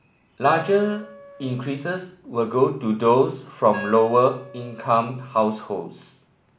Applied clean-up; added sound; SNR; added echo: none; Wind instrument, woodwind instrument; 18 dB; none.